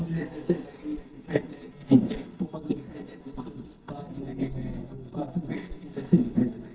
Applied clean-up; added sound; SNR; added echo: neural mask model DeepFilterNet 3.